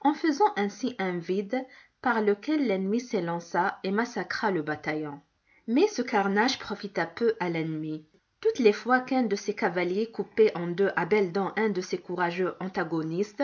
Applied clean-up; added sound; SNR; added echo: none; none; none; none.